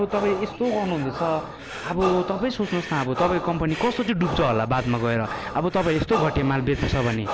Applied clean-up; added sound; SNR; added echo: none; Breathing; 9 dB; none.